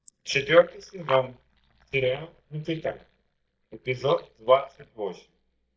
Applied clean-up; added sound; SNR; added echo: neural mask model DeepFilterNet 3.